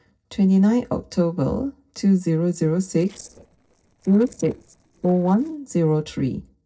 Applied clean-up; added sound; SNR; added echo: neural separator model SepFormer DNS4.